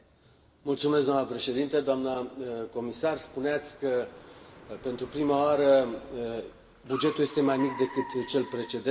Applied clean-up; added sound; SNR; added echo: none; Car; 17 dB; reverberation time 2.9 s.